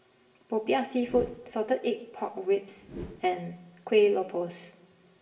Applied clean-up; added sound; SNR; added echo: none; Whoosh, swoosh, swish; 17 dB; reverberation time 1.1 s.